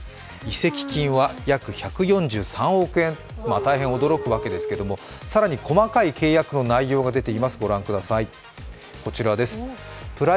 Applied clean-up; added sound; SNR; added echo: none; none; none; none.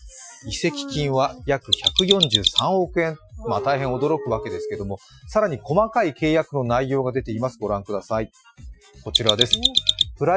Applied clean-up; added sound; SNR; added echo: classical method Wiener filter.